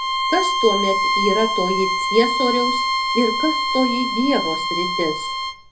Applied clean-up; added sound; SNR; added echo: none; Bowed string instrument; -1 dB; reverberation time 0.3 s.